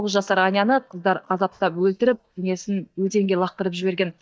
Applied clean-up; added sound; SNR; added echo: neural mask model DeepFilterNet 3.